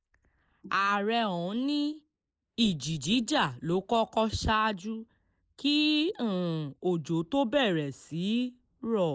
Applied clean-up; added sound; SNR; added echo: neural mask model Resemble Enhance denoiser.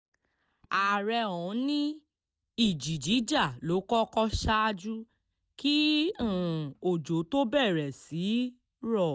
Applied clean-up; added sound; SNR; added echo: neural mask model DeepFilterNet 3.